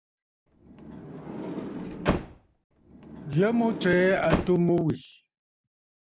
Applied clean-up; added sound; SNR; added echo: none; Sliding door; 5 dB; none.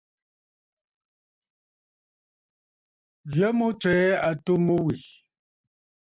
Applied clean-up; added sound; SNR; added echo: none; none; none; none.